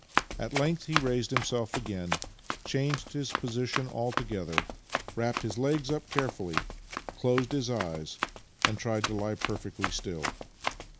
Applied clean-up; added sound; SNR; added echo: none; Run; 3 dB; none.